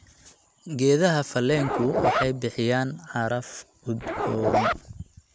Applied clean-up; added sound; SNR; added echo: none; Zipper (clothing); 1 dB; none.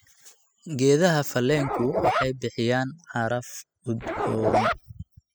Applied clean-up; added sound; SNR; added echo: classical method spectral subtraction.